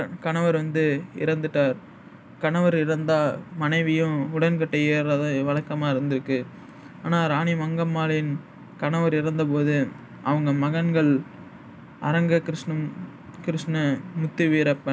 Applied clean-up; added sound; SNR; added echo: none; none; none; none.